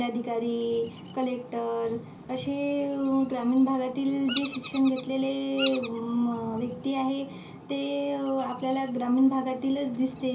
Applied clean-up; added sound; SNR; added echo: none; Bird vocalization, bird call, bird song; 9 dB; reverberation time 0.5 s.